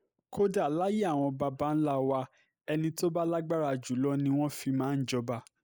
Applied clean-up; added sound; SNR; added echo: neural mask model Resemble Enhance denoiser.